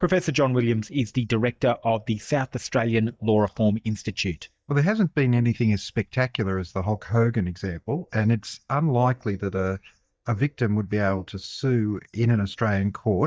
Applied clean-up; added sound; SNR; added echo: neural mask model DeepFilterNet 3.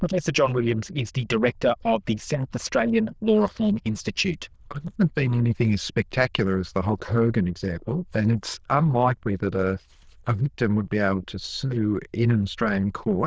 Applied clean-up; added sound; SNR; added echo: neural diffusion model UNIVERSE++.